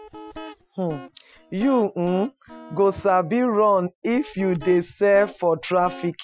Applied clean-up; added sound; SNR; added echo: classical method Wiener filter.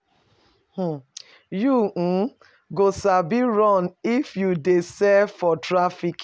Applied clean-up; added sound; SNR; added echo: none; none; none; none.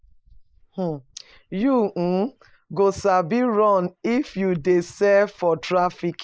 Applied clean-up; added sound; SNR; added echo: neural mask model Resemble Enhance denoiser.